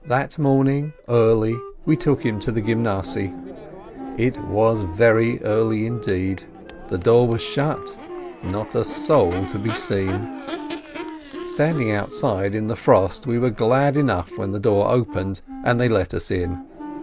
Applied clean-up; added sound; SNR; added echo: none; Crowd / Race car, auto racing / Accelerating, revving, vroom + Wind instrument, woodwind instrument; 13 dB; none.